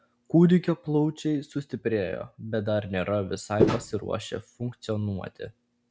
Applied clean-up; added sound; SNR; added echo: none; Walk, footsteps; -3 dB; none.